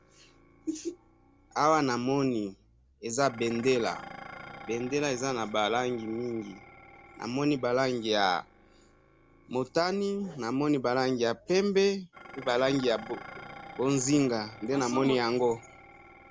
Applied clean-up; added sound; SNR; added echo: none; Dishes, pots, and pans; 19 dB; none.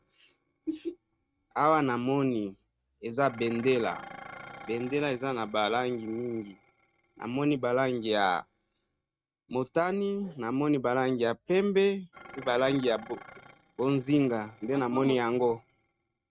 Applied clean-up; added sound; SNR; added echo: neural mask model RNNoise.